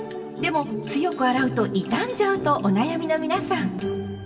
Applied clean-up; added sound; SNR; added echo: none; none; none; reverberation time 2.3 s.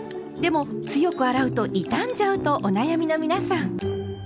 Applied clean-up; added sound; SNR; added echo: none; none; none; none.